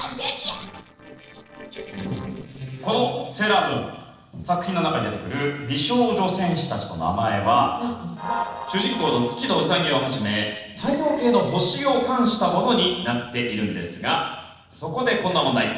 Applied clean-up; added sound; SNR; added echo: neural separator model SepFormer DNS4.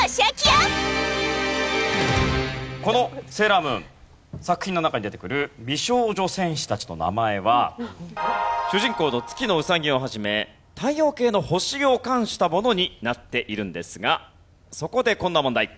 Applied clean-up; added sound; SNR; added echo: none; none; none; none.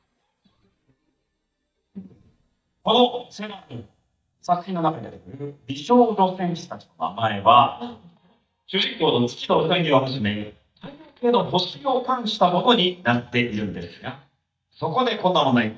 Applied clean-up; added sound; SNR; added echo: neural mask model DeepFilterNet 3.